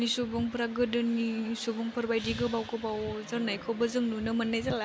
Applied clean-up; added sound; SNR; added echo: none; none; none; none.